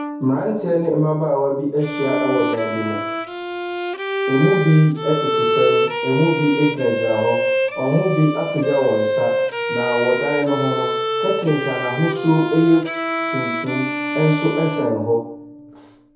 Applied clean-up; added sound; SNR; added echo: none; Bowed string instrument; 3 dB; reverberation time 0.6 s.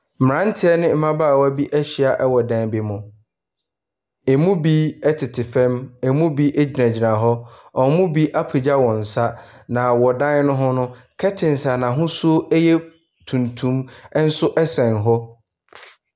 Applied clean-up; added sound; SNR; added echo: none; none; none; none.